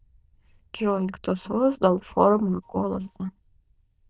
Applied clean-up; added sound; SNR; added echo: neural diffusion model UNIVERSE++.